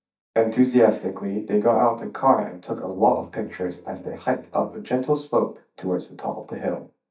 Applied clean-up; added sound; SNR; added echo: neural mask model DeepFilterNet 3.